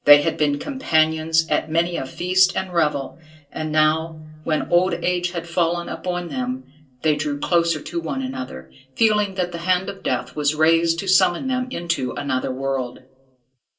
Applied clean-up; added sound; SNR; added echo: none; none; none; reverberation time 0.2 s.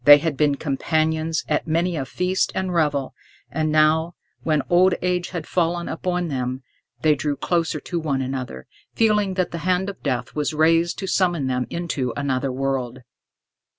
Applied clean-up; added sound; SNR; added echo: none; none; none; none.